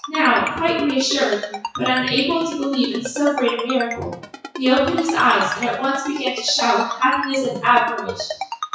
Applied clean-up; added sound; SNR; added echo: classical method WPE with log-MMSE.